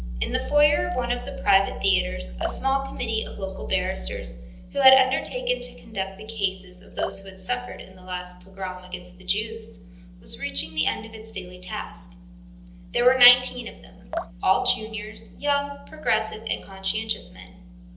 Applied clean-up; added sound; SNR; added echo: none; Drip; 12 dB; reverberation time 1.2 s.